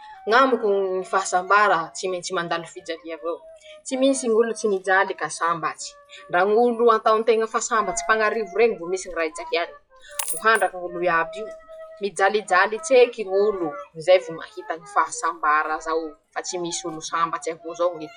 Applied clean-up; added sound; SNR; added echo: classical method log-MMSE.